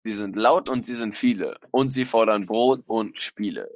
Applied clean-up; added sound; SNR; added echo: neural mask model Resemble Enhance denoiser.